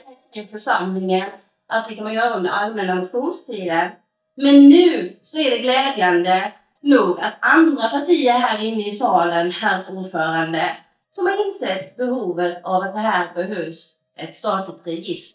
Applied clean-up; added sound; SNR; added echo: neural mask model DeepFilterNet 3.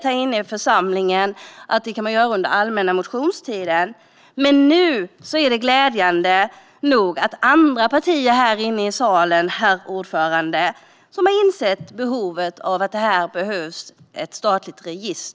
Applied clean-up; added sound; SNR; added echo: none; none; none; none.